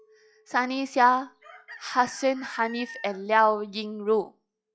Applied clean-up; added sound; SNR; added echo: classical method log-MMSE.